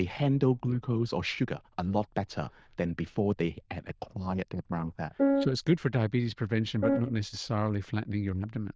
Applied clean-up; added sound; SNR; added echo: neural diffusion model UNIVERSE++.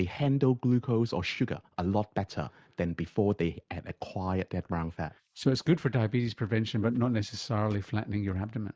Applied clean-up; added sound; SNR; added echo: neural mask model Resemble Enhance denoiser.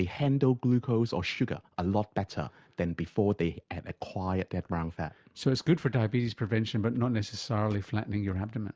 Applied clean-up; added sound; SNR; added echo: none; none; none; none.